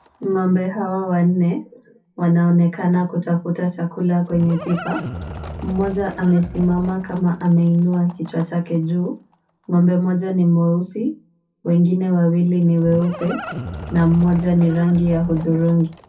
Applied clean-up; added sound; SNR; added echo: none; Livestock, farm animals, working animals; 17 dB; reverberation time 0.3 s.